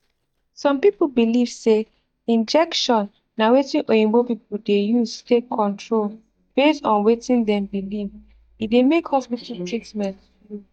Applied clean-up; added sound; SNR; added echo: neural mask model DeepFilterNet 3.